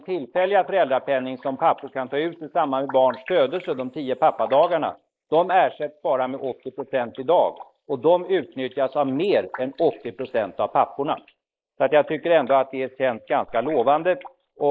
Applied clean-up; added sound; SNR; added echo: neural mask model Resemble Enhance denoiser.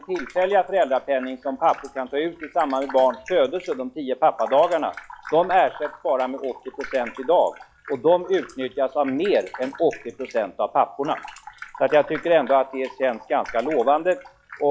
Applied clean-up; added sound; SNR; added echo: classical method log-MMSE.